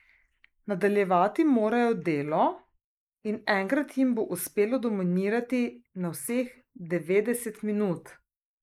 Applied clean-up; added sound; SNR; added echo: neural mask model Resemble Enhance denoiser.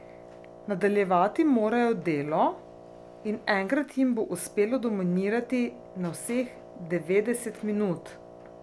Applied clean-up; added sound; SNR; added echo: none; Wind instrument, woodwind instrument; 20 dB; none.